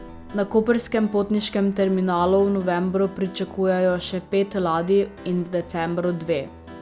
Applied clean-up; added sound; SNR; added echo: none; Piano; 19 dB; none.